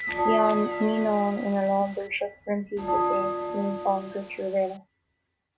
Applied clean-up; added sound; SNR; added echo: none; Bell + Squeak / Bell; 4 dB; none.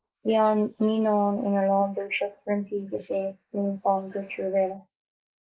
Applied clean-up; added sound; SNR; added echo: neural mask model Resemble Enhance denoiser.